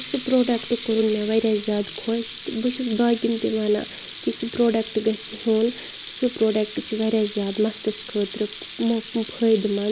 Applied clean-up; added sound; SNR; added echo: none; Sink (filling or washing) / Water tap, faucet; 14 dB; none.